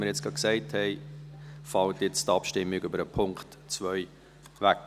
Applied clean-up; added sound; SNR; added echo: none; Bass guitar; 16 dB; none.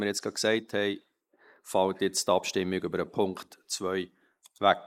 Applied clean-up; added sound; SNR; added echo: neural mask model Resemble Enhance denoiser.